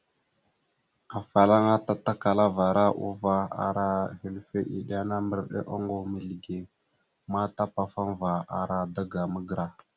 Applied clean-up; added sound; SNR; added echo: none; none; none; none.